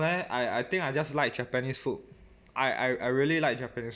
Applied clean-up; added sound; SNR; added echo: none; none; none; none.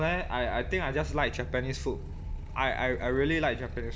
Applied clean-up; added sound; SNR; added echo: none; Motorcycle; 6 dB; none.